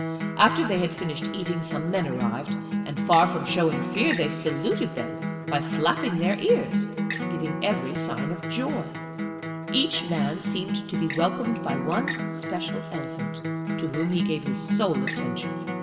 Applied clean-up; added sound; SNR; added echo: none; Acoustic guitar; 2 dB; reverberation time 2.0 s.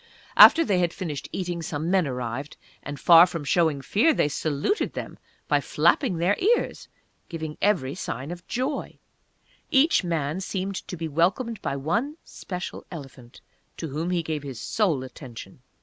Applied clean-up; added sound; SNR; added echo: none; none; none; none.